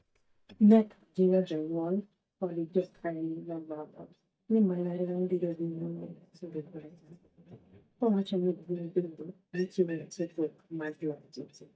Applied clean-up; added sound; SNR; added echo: neural mask model DeepFilterNet 3.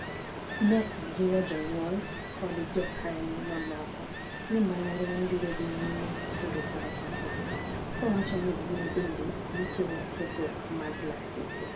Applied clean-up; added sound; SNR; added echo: none; Ocean; 3 dB; reverberation time 0.2 s.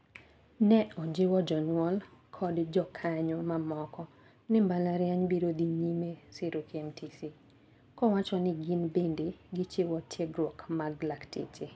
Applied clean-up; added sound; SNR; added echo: none; none; none; none.